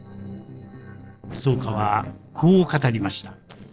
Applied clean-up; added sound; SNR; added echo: neural separator model SepFormer DNS4.